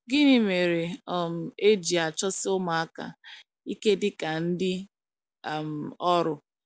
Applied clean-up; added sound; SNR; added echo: none; none; none; none.